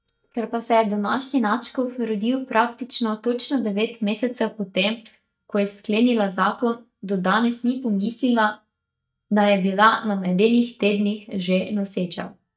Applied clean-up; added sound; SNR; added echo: neural mask model DeepFilterNet 3.